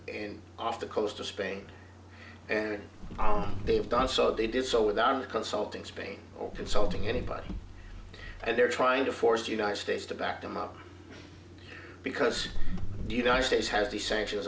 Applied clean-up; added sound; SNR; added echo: none; Car; -1 dB; none.